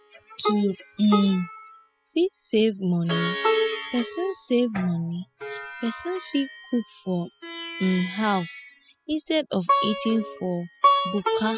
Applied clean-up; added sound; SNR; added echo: classical method spectral subtraction.